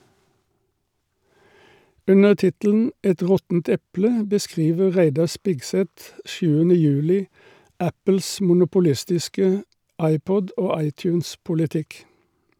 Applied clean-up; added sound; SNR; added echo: none; none; none; none.